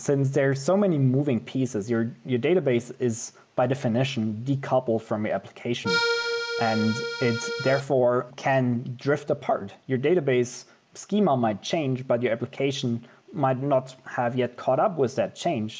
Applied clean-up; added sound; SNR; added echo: none; Accordion; 3 dB; none.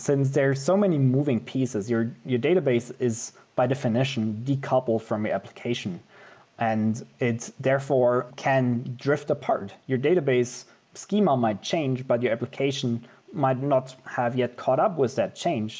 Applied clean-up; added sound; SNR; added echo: none; none; none; none.